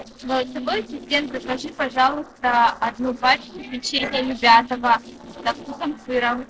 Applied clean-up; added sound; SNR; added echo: neural separator model SepFormer DNS4.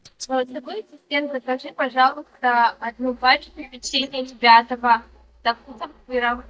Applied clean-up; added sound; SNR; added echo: neural mask model DeepFilterNet 3.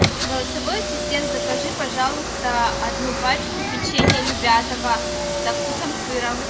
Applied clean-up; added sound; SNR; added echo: none; Car; -1 dB; reverberation time 1.5 s.